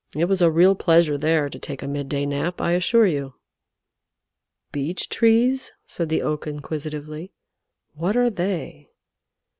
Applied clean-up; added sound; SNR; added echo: none; none; none; none.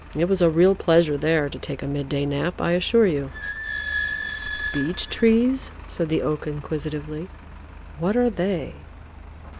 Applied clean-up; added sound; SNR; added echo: none; Squeak / Idling; 11 dB; none.